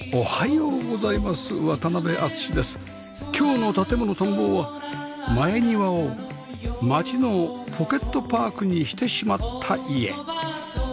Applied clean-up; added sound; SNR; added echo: none; none; none; none.